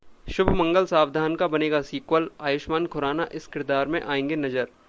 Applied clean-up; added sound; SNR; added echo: none; none; none; none.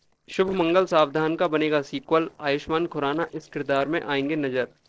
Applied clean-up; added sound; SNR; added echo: neural separator model SepFormer DNS4.